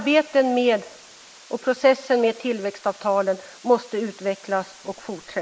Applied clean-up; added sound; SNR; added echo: neural mask model Resemble Enhance denoiser.